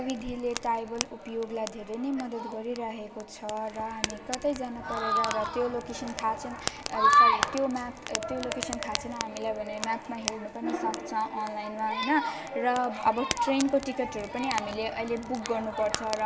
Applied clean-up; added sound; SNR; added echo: none; Fire; 11 dB; reverberation time 1.8 s.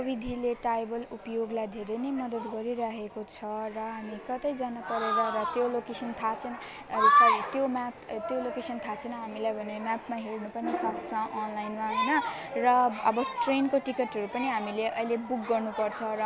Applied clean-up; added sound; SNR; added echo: none; none; none; none.